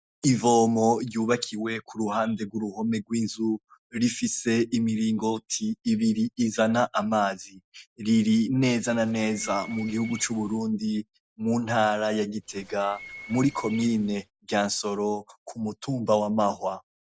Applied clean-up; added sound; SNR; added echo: none; Bird; 19 dB; none.